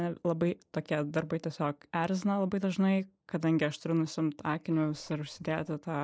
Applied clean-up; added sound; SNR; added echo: neural mask model Resemble Enhance denoiser.